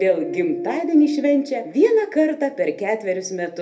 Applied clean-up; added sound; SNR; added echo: none; none; none; reverberation time 0.3 s.